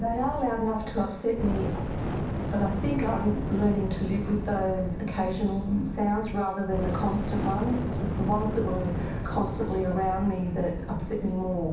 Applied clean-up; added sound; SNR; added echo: none; Fire; 4 dB; reverberation time 0.7 s.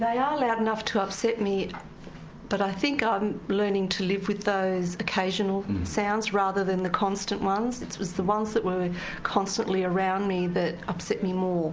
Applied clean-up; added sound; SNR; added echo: none; none; none; none.